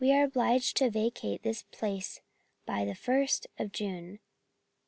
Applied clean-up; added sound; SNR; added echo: none; none; none; none.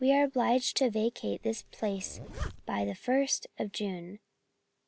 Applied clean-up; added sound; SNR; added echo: none; Zipper (clothing); 11 dB; none.